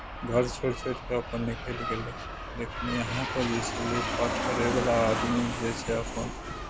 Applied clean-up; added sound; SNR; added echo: none; Gull, seagull + Aircraft; 3 dB; none.